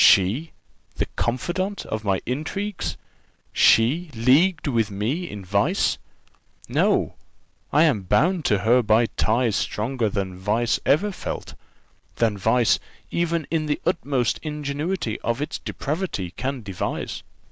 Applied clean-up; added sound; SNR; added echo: none; none; none; none.